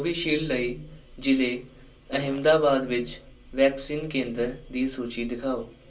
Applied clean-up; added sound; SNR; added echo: none; Fart; 19 dB; reverberation time 0.3 s.